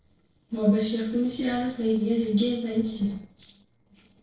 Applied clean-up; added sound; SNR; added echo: neural separator model SepFormer DNS4.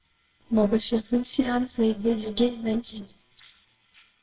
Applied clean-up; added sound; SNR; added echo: neural separator model SepFormer WHAMR!.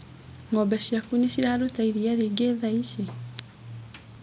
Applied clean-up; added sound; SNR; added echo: none; none; none; none.